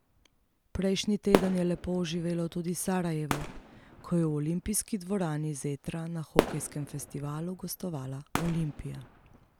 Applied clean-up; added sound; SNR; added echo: none; Fireworks; 5 dB; none.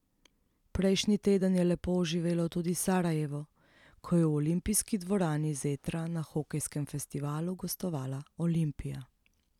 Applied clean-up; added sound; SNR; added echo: none; none; none; none.